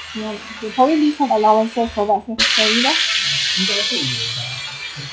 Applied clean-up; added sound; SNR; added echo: classical method log-MMSE.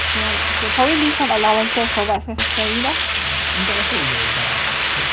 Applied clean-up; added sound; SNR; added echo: none; Hiss; -3 dB; none.